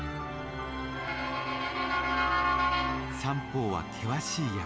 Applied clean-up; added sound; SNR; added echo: none; Motor vehicle (road) / Siren; -1 dB; none.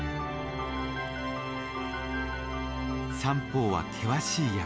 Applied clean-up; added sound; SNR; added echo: none; none; none; none.